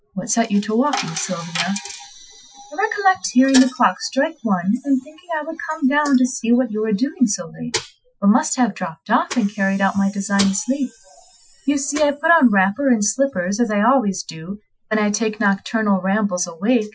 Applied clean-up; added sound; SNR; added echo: classical method Wiener filter.